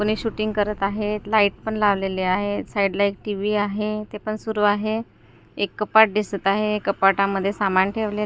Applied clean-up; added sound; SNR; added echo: none; none; none; none.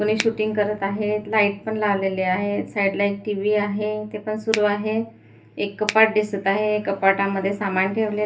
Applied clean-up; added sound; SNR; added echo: none; Finger snapping; 8 dB; reverberation time 0.3 s.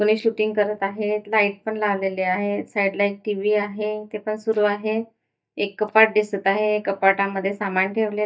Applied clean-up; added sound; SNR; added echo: neural mask model DeepFilterNet 3.